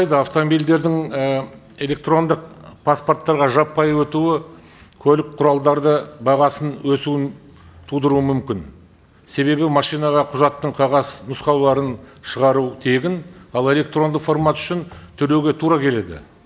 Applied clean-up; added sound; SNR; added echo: none; none; none; none.